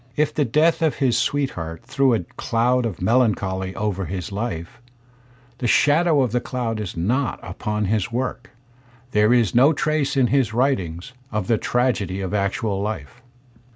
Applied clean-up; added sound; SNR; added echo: none; none; none; none.